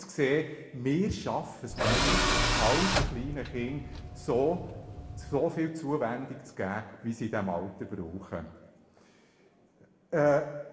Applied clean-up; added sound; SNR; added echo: none; Tools; -2 dB; reverberation time 0.9 s.